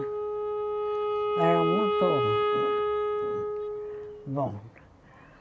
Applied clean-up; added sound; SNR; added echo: none; Wind instrument, woodwind instrument; -5 dB; none.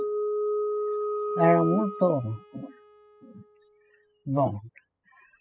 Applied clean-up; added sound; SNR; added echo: classical method spectral subtraction.